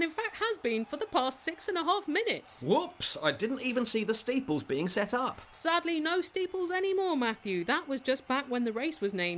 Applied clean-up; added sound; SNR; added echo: none; none; none; none.